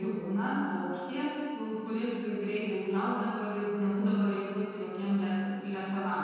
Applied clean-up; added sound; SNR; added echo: none; none; none; reverberation time 2.1 s.